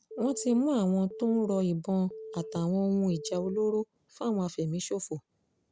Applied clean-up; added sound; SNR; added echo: none; Telephone; 15 dB; none.